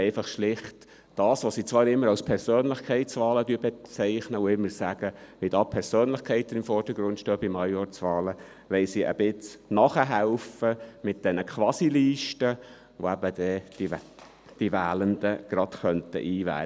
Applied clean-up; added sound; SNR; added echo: none; none; none; none.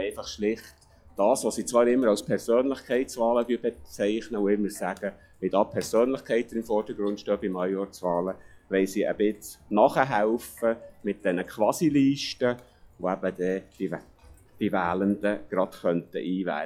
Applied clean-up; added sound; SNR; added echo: classical method log-MMSE.